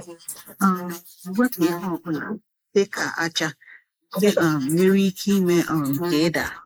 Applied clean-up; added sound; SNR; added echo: neural mask model Resemble Enhance denoiser.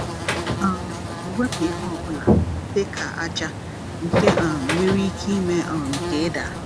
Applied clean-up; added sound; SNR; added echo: none; Buzz; -1 dB; none.